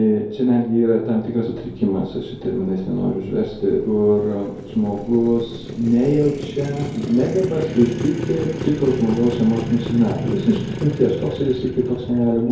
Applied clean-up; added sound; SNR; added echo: none; Motorcycle; 11 dB; reverberation time 2.3 s.